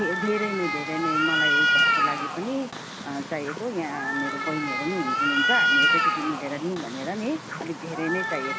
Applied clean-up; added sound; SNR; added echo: none; Cat; -4 dB; none.